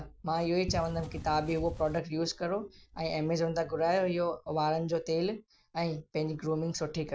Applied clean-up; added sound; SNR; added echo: none; Wind; 8 dB; none.